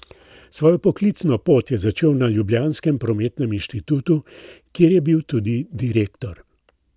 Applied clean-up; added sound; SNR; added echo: none; none; none; none.